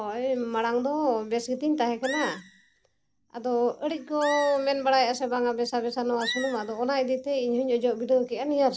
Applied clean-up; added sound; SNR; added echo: none; Animal; 13 dB; none.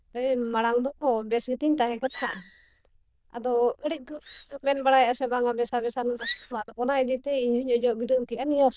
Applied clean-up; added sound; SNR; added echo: neural diffusion model UNIVERSE++.